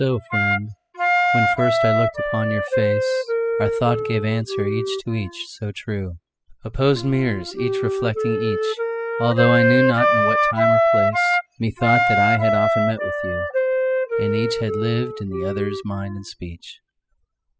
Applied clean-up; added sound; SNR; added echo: classical method spectral subtraction.